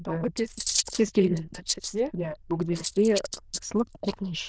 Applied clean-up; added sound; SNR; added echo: neural diffusion model UNIVERSE++.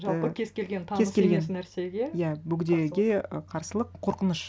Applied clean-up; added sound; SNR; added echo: none; none; none; none.